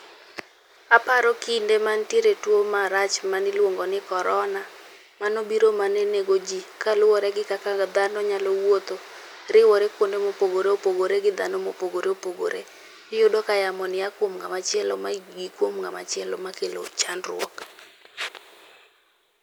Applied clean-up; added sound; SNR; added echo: none; none; none; none.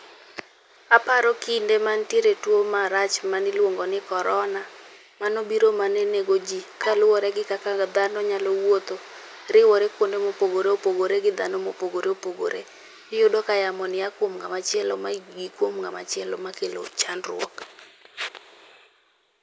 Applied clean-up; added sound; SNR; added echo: none; Bowed string instrument; 13 dB; none.